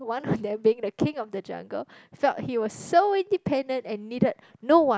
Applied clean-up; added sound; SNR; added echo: none; none; none; none.